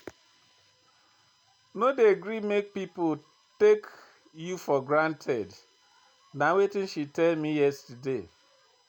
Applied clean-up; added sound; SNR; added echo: none; none; none; none.